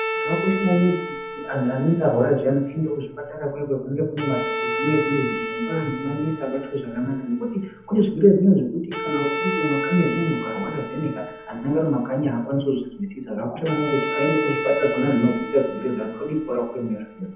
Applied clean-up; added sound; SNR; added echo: none; Bowed string instrument; 7 dB; reverberation time 0.7 s.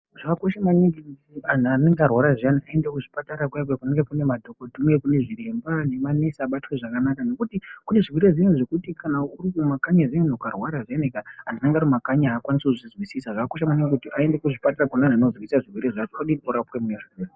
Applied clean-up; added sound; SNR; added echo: none; none; none; none.